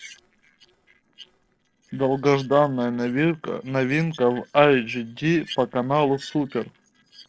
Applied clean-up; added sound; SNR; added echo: neural separator model SepFormer DNS4.